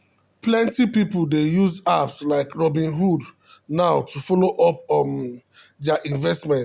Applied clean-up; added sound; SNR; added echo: none; none; none; none.